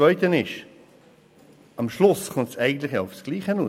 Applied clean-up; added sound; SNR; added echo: none; none; none; none.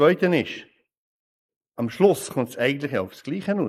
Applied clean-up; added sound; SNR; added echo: neural mask model Resemble Enhance denoiser.